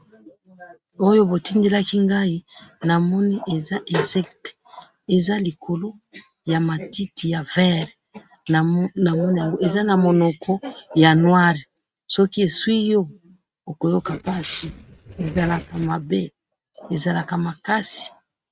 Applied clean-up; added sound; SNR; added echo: neural mask model RNNoise.